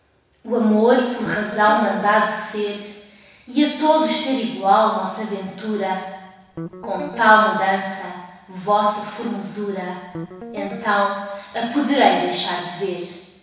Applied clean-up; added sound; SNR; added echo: none; Guitar; 13 dB; reverberation time 1.1 s.